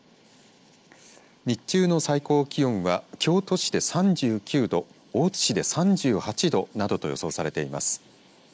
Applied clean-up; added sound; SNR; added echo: neural mask model Resemble Enhance denoiser.